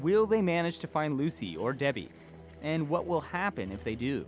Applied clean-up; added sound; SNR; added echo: none; none; none; none.